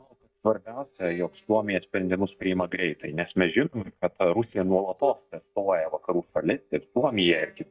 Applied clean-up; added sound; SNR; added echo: neural mask model DeepFilterNet 3.